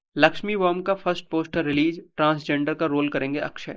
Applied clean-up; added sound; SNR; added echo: neural mask model Resemble Enhance denoiser.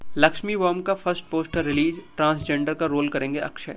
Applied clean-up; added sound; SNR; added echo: none; Raindrop / Drip; 18 dB; none.